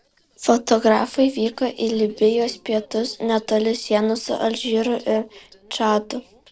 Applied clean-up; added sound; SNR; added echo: neural separator model SepFormer DNS4.